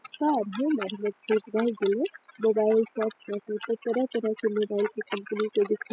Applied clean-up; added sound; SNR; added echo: classical method spectral subtraction.